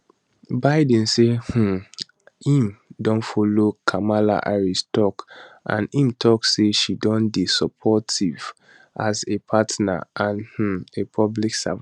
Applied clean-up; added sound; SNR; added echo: none; none; none; none.